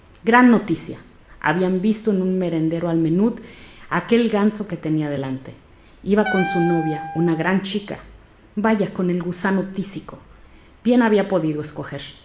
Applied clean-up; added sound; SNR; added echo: none; Wind instrument, woodwind instrument; 8 dB; reverberation time 0.7 s.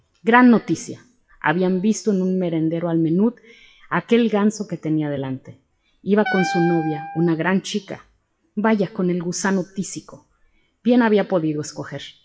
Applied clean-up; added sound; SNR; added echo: classical method WPE with log-MMSE.